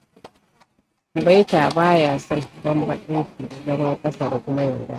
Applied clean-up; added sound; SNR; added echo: neural mask model RNNoise.